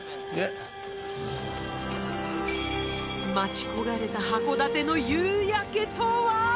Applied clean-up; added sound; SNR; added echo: none; none; none; none.